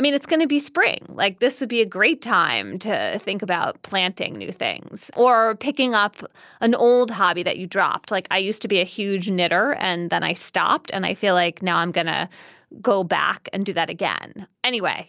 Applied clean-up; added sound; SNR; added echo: none; none; none; none.